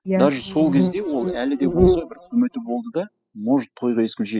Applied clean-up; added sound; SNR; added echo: classical method spectral subtraction.